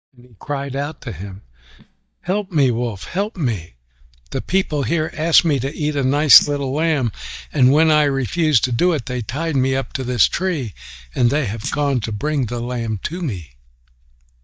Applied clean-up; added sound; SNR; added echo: neural mask model DeepFilterNet 3.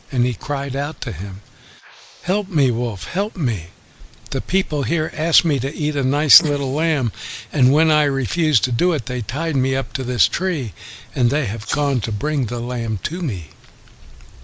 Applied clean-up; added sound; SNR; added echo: neural mask model Resemble Enhance denoiser.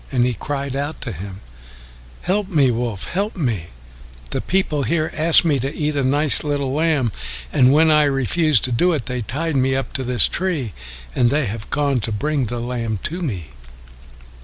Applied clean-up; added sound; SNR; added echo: none; none; none; none.